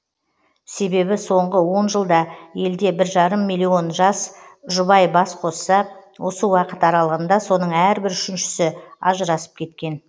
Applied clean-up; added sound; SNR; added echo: none; none; none; none.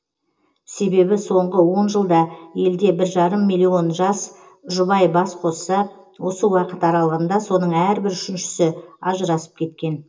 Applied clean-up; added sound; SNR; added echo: none; none; none; reverberation time 0.2 s.